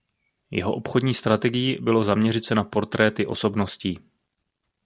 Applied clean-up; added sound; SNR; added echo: none; none; none; none.